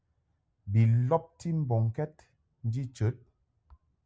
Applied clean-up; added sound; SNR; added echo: none; none; none; none.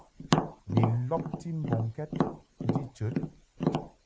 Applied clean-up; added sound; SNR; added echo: none; Tap; -2 dB; none.